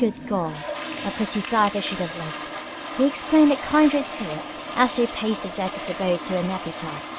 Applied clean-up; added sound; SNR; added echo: none; Toilet flush; 8 dB; none.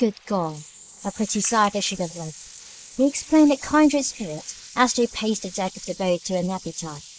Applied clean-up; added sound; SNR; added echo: neural mask model Resemble Enhance denoiser.